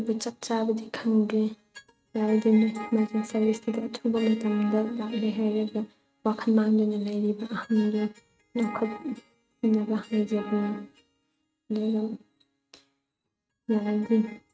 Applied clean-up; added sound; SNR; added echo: neural mask model RNNoise.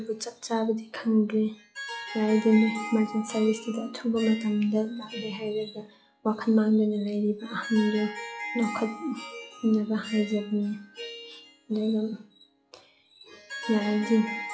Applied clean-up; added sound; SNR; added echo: classical method log-MMSE.